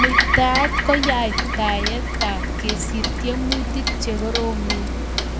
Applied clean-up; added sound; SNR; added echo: none; Clock + Bird vocalization, bird call, bird song; -3 dB; none.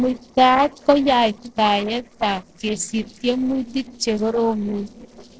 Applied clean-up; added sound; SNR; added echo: neural separator model SepFormer DNS4.